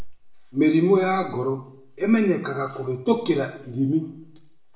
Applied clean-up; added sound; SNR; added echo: none; none; none; reverberation time 0.6 s.